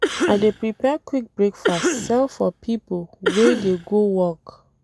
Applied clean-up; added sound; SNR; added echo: none; Cough; 5 dB; none.